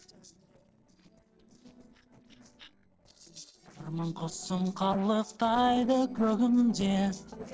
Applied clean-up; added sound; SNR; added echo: neural separator model SepFormer DNS4.